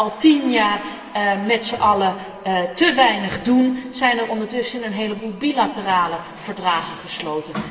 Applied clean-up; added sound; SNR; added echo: none; Water tap, faucet; 20 dB; reverberation time 2.4 s.